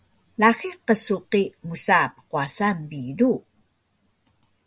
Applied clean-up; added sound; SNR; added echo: none; none; none; none.